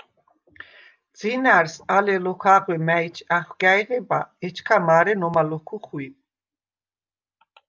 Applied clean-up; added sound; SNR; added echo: none; none; none; none.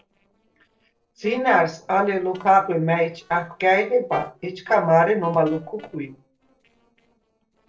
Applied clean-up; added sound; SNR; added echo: neural separator model SepFormer DNS4.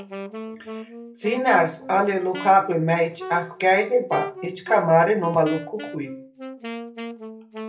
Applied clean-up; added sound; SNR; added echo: none; Wind instrument, woodwind instrument; 13 dB; reverberation time 0.3 s.